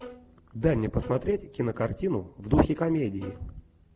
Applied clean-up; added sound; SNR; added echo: none; Bowed string instrument; 19 dB; none.